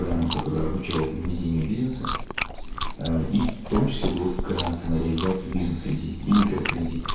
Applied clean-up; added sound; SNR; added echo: none; Chewing, mastication; 4 dB; reverberation time 0.6 s.